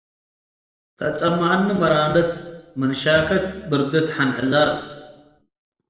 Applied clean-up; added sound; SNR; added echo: none; Bowed string instrument; 20 dB; reverberation time 1.1 s.